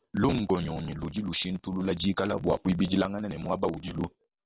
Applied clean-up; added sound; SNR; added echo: none; none; none; none.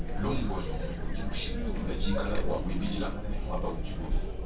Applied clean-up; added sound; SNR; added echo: none; Chatter; -5 dB; reverberation time 0.3 s.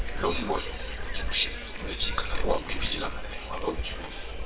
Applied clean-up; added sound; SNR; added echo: neural separator model SepFormer WHAMR!.